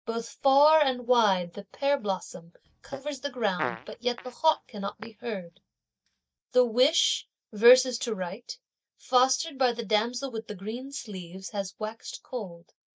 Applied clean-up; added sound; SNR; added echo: neural mask model DeepFilterNet 3.